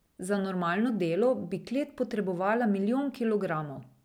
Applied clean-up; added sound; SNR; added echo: none; none; none; none.